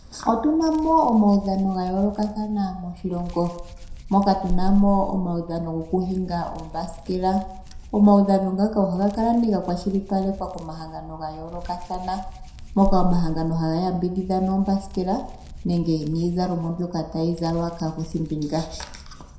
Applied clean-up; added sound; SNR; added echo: none; Hands; 9 dB; reverberation time 0.5 s.